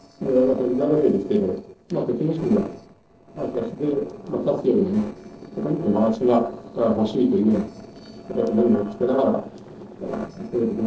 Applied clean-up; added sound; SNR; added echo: neural separator model SepFormer DNS4.